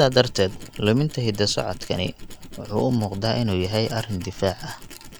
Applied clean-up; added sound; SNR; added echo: none; Tools; 15 dB; none.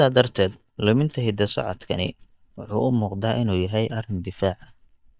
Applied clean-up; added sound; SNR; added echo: neural mask model DeepFilterNet 3.